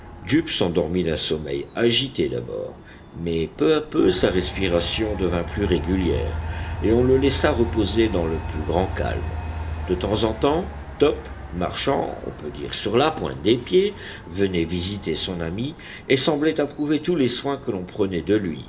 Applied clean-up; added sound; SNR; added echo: none; Train; 10 dB; reverberation time 0.3 s.